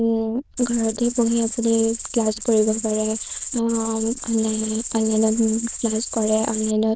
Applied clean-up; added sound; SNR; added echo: neural diffusion model UNIVERSE++.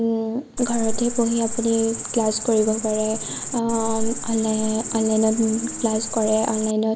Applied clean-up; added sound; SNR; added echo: none; Cricket; 6 dB; none.